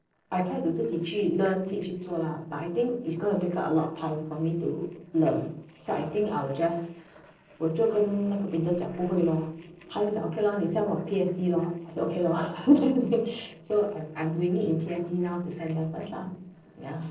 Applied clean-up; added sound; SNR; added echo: neural separator model SepFormer DNS4.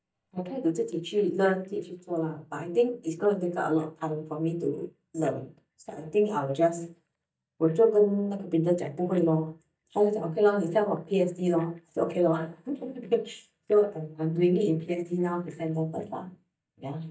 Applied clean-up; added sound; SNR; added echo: neural mask model DeepFilterNet 3.